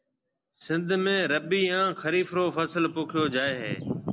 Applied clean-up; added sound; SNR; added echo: none; none; none; none.